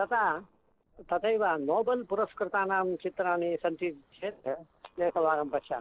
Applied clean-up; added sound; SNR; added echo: neural separator model SepFormer DNS4.